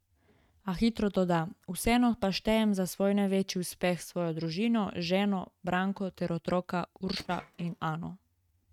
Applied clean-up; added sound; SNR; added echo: neural mask model RNNoise.